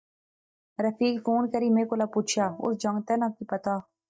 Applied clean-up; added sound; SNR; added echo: neural mask model DeepFilterNet 3.